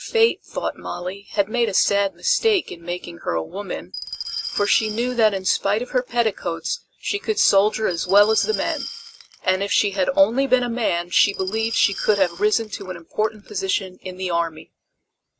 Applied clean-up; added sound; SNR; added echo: none; Glass; 11 dB; none.